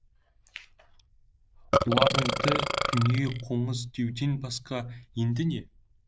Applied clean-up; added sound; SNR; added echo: neural diffusion model UNIVERSE++.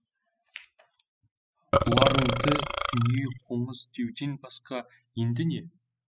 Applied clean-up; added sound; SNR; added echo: classical method spectral subtraction.